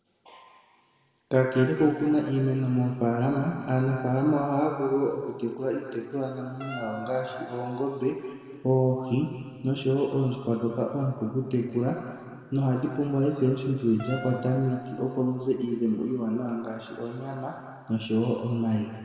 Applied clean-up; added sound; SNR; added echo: none; Wind instrument, woodwind instrument; 16 dB; reverberation time 2.2 s.